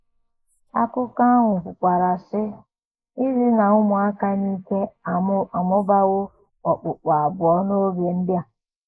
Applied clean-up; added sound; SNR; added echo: neural mask model Resemble Enhance denoiser.